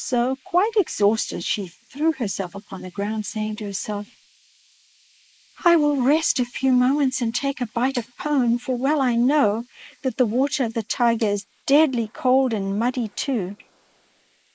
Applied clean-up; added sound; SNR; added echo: neural mask model Resemble Enhance denoiser.